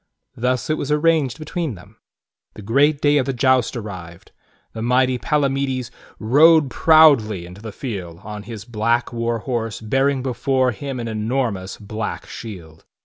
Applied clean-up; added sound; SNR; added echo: none; none; none; none.